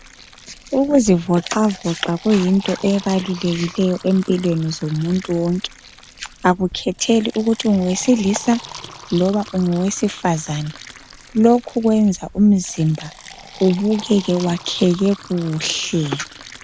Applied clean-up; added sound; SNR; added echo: none; Fill (with liquid); 19 dB; none.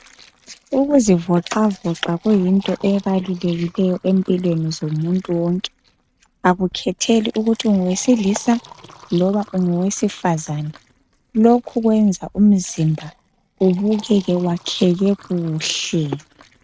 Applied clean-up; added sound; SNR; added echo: neural mask model RNNoise.